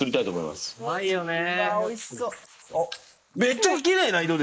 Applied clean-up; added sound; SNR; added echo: neural mask model Resemble Enhance denoiser.